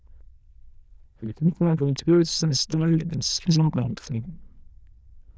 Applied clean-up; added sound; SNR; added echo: neural diffusion model UNIVERSE++.